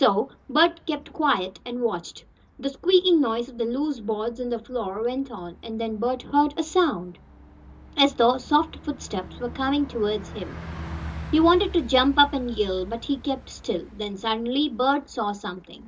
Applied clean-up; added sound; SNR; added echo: none; Bus; 17 dB; reverberation time 0.2 s.